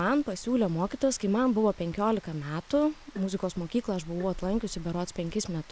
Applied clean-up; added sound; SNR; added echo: none; Rain + Tap; 17 dB; none.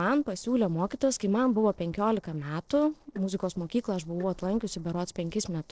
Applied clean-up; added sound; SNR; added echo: neural separator model SepFormer DNS4.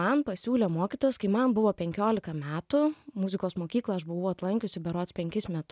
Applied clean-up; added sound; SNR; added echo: none; none; none; none.